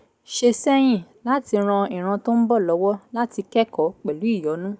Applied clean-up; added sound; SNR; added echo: none; none; none; none.